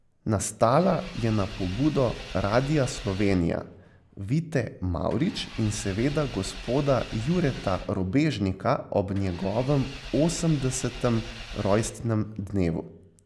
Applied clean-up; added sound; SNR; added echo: none; Engine / Vehicle; 15 dB; none.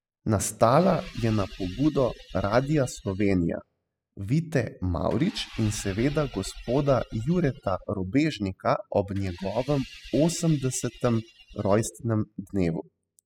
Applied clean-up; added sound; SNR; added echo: classical method spectral subtraction.